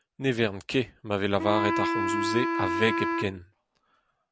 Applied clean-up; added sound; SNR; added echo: none; Wind instrument, woodwind instrument; 1 dB; none.